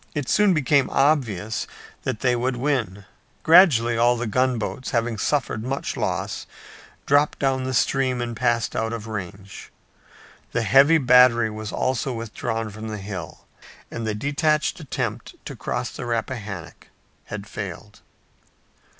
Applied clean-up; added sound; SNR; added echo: none; none; none; none.